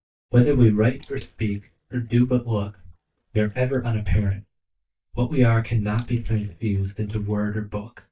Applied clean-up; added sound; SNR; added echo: neural mask model DeepFilterNet 3.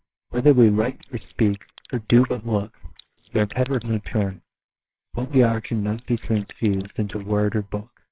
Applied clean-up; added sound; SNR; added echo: neural separator model SepFormer WHAMR!.